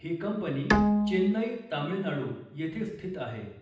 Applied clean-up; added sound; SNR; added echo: none; Bowed string instrument; -1 dB; reverberation time 0.8 s.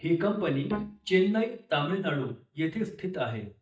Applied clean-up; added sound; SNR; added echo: neural mask model DeepFilterNet 3.